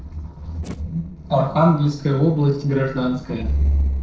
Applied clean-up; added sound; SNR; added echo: neural separator model SepFormer DNS4.